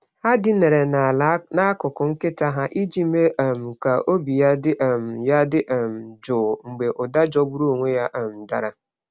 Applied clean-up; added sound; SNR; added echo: none; none; none; none.